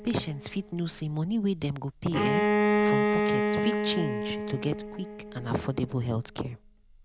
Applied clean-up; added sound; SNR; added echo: none; Bowed string instrument; -2 dB; none.